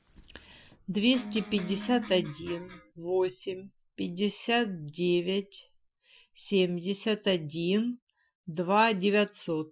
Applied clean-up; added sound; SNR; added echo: classical method Wiener filter.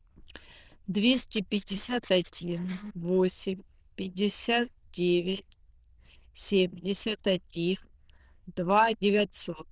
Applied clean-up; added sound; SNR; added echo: neural diffusion model UNIVERSE++.